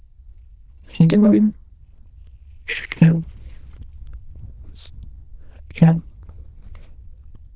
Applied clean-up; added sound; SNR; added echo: neural diffusion model UNIVERSE++.